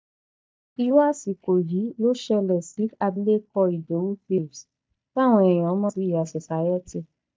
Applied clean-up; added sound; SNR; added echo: neural mask model DeepFilterNet 3.